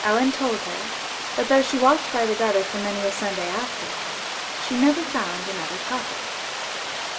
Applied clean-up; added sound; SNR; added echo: none; Water; 5 dB; reverberation time 2.7 s.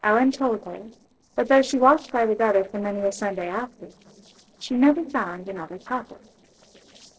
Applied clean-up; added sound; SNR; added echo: neural separator model SepFormer DNS4.